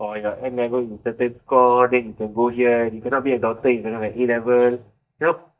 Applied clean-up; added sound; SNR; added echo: neural mask model DeepFilterNet 3.